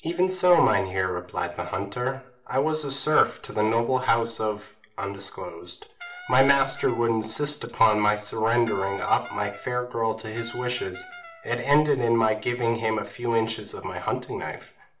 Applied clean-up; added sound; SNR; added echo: none; Brass instrument; 16 dB; reverberation time 0.4 s.